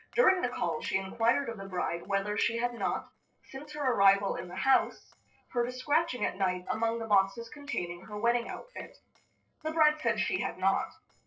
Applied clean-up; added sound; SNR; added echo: neural separator model SepFormer DNS4.